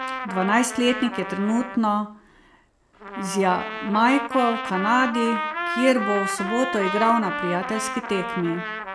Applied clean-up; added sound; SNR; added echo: none; Trumpet; 6 dB; none.